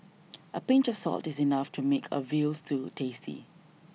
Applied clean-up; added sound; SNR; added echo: none; none; none; none.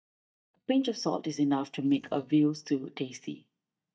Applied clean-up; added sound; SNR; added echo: neural mask model DeepFilterNet 3.